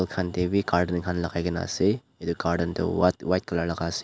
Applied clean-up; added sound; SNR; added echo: none; none; none; none.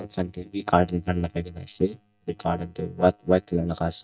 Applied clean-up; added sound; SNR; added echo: neural mask model DeepFilterNet 3.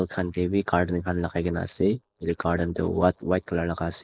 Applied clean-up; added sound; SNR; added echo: neural mask model Resemble Enhance denoiser.